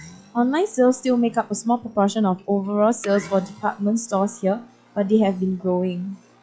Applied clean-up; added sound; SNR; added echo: classical method log-MMSE.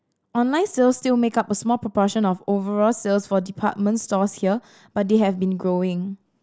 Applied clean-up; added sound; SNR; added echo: none; none; none; none.